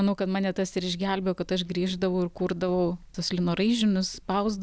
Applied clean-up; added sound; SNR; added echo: none; none; none; none.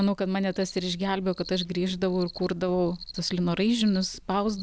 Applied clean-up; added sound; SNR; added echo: none; Cricket; 19 dB; none.